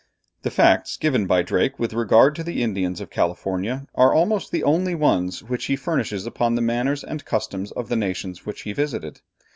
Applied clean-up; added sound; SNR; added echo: none; none; none; none.